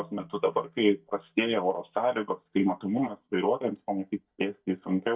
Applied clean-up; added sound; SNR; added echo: neural mask model DeepFilterNet 3.